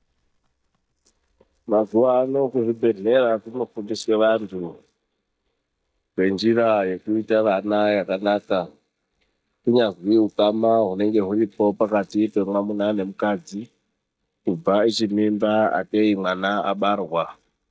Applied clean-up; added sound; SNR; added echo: neural mask model DeepFilterNet 3.